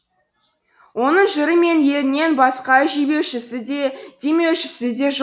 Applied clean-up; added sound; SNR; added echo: none; none; none; none.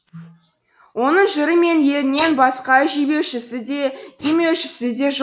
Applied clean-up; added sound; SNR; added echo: neural mask model Resemble Enhance denoiser.